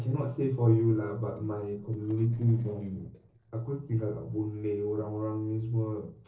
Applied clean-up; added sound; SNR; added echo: neural separator model SepFormer DNS4.